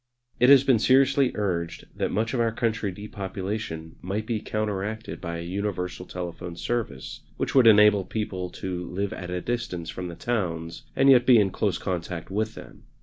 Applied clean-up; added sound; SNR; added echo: none; none; none; none.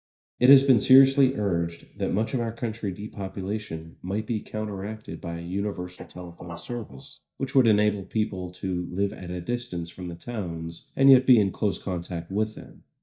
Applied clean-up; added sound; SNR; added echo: neural mask model DeepFilterNet 3.